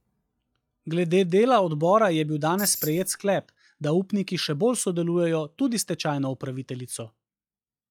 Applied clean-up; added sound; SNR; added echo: classical method log-MMSE.